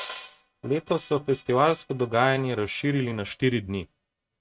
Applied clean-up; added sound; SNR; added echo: neural mask model RNNoise.